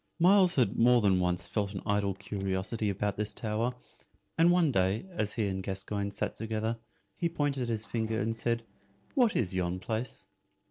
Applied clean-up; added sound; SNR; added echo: neural separator model SepFormer DNS4.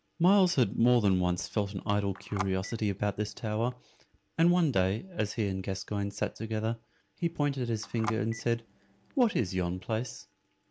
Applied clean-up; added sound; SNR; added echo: none; Telephone; 16 dB; none.